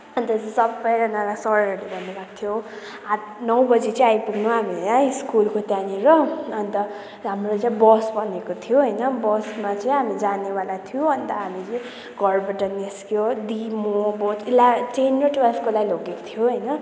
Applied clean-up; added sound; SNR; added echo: none; none; none; none.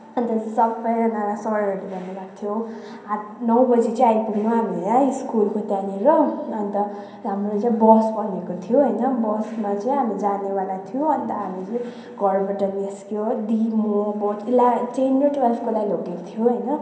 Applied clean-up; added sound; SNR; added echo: none; none; none; reverberation time 0.6 s.